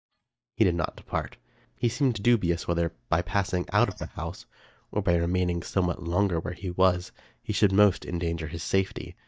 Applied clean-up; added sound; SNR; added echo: neural mask model DeepFilterNet 3.